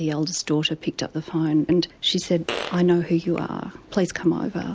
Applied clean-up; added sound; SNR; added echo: none; Fart; 11 dB; none.